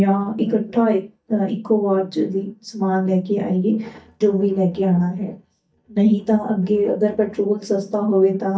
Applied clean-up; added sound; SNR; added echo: neural mask model DeepFilterNet 3.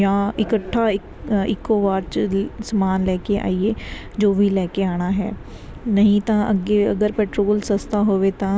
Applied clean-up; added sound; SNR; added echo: none; none; none; none.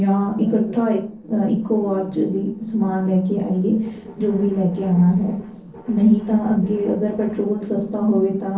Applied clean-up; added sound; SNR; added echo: neural separator model SepFormer DNS4.